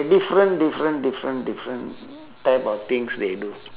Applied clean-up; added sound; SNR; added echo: none; none; none; none.